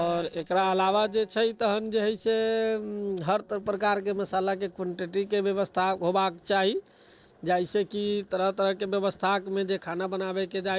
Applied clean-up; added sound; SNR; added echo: neural separator model SepFormer DNS4.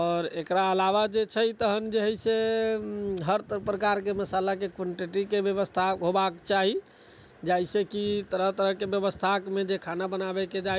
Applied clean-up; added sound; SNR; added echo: none; none; none; none.